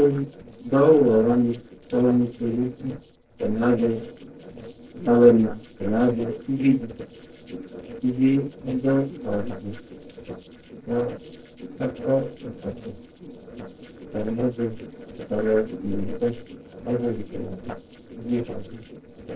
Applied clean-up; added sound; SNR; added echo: neural separator model SepFormer DNS4.